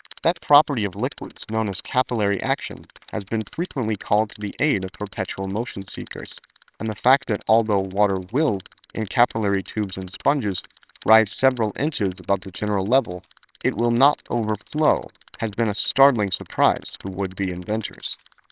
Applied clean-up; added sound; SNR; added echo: neural separator model SepFormer WHAMR!.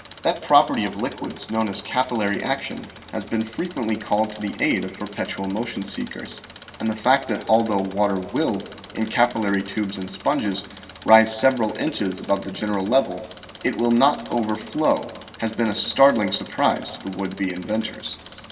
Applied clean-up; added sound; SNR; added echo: none; Engine; 20 dB; reverberation time 2.4 s.